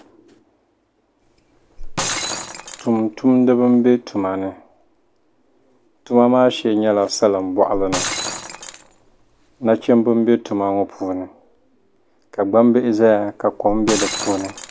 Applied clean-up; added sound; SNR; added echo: none; Shatter; 13 dB; none.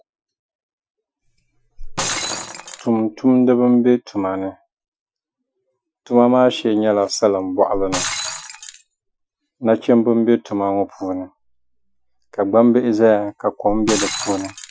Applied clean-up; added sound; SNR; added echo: classical method Wiener filter.